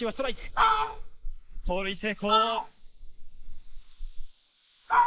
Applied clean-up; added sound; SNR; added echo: neural mask model Resemble Enhance denoiser.